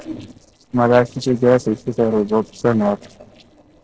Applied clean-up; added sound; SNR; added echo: neural separator model SepFormer DNS4.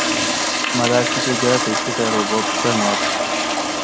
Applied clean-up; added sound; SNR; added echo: none; Toilet flush; -3 dB; none.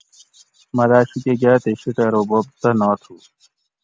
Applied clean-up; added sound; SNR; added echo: none; none; none; none.